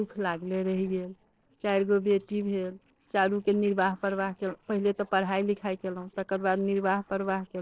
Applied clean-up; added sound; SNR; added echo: neural separator model SepFormer DNS4.